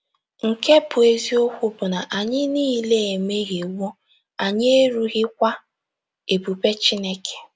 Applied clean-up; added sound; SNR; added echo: none; none; none; none.